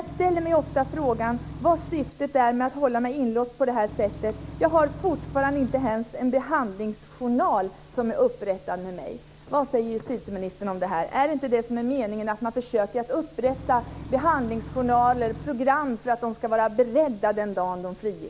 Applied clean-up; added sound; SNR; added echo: none; Engine / Truck / Car; 12 dB; none.